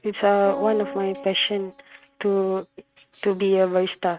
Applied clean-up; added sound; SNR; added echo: neural mask model RNNoise.